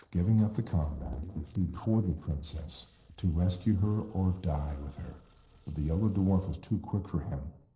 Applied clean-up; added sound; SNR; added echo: neural separator model SepFormer DNS4.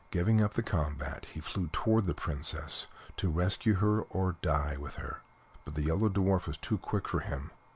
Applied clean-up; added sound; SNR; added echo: none; none; none; none.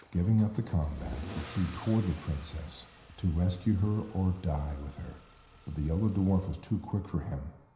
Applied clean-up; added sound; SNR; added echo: none; Engine starting / Accelerating, revving, vroom / Car; 18 dB; reverberation time 0.9 s.